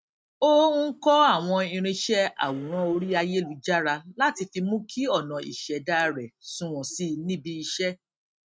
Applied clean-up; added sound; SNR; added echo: neural mask model RNNoise.